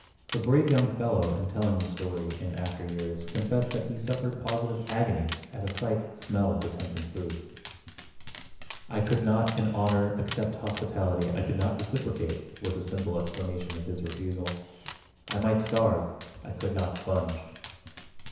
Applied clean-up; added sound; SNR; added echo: none; Dog; 12 dB; reverberation time 1.0 s.